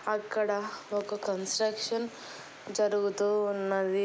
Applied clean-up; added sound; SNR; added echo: none; none; none; none.